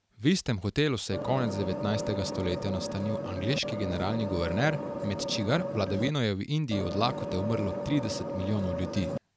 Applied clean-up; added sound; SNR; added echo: none; Vehicle; 4 dB; none.